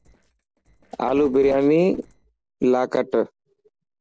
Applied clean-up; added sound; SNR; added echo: neural separator model SepFormer DNS4.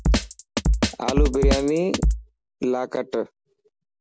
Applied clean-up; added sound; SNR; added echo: none; Drum kit; -3 dB; none.